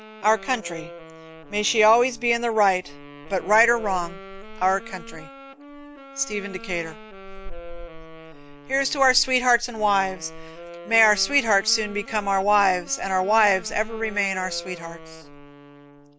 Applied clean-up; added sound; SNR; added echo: none; Wind instrument, woodwind instrument; 18 dB; none.